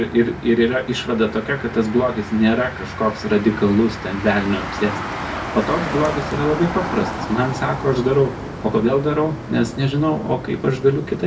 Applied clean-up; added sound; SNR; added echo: none; Motor vehicle (road); 9 dB; reverberation time 0.2 s.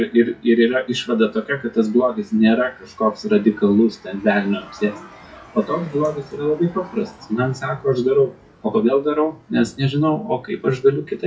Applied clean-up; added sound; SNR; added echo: classical method WPE with log-MMSE.